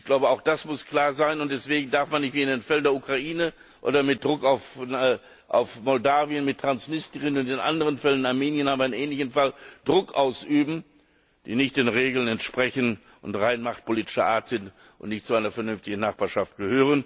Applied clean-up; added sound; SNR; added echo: none; none; none; none.